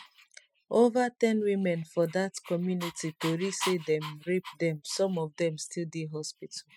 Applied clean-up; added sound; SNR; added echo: classical method spectral subtraction.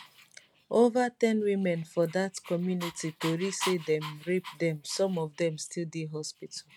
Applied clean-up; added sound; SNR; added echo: none; Dog; 15 dB; none.